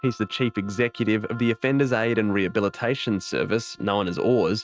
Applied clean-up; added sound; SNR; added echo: neural mask model RNNoise.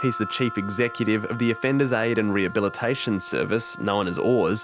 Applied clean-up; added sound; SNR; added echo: none; Piano + Wind instrument, woodwind instrument; 13 dB; none.